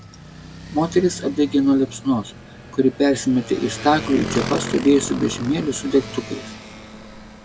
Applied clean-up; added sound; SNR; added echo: none; Motorcycle; 12 dB; none.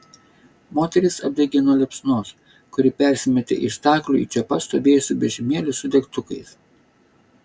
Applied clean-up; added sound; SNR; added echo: none; none; none; none.